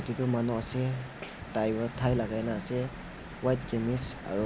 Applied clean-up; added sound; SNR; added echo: none; none; none; none.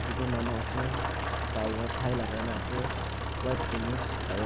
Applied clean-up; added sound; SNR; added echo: none; Rain + Engine; -2 dB; none.